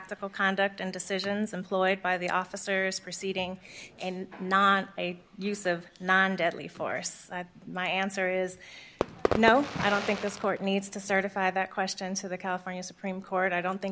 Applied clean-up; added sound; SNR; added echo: none; Fireworks; 4 dB; none.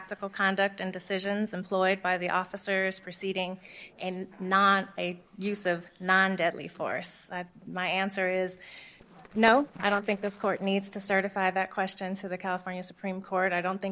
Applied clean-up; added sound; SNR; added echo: neural separator model SepFormer DNS4.